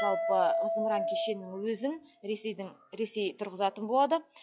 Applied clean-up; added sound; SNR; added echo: classical method log-MMSE.